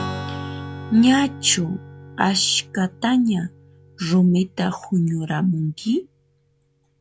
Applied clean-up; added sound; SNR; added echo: none; Strum; 15 dB; none.